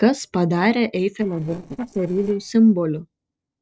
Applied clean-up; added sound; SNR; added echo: neural separator model SepFormer DNS4.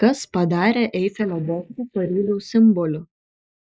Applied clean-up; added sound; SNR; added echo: neural mask model Resemble Enhance denoiser.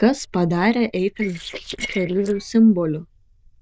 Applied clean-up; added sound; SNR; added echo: neural diffusion model UNIVERSE++.